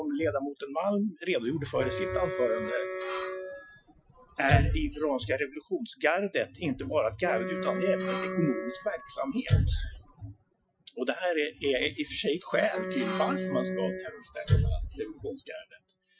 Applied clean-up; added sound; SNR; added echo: classical method Wiener filter.